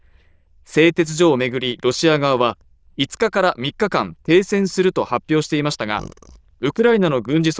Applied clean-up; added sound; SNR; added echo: neural diffusion model UNIVERSE++.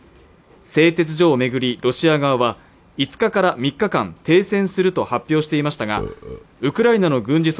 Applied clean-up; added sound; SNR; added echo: none; Burping, eructation; 16 dB; none.